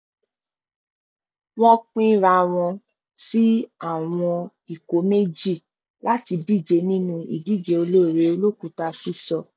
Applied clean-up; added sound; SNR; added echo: none; none; none; none.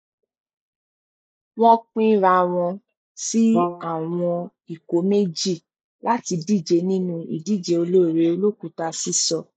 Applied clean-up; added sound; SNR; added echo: neural mask model Resemble Enhance denoiser.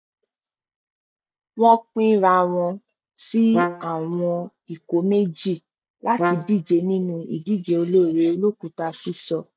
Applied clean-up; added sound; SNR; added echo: neural mask model RNNoise.